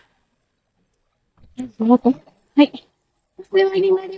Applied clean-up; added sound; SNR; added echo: neural mask model DeepFilterNet 3.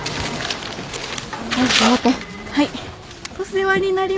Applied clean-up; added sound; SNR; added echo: none; none; none; none.